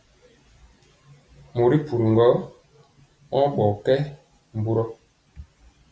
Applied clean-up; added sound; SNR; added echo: none; none; none; none.